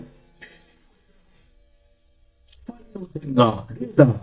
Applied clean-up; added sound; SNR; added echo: neural mask model DeepFilterNet 3.